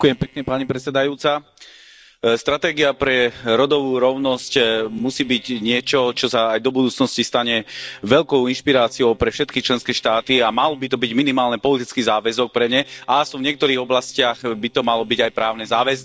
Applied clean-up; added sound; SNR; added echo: neural separator model SepFormer DNS4.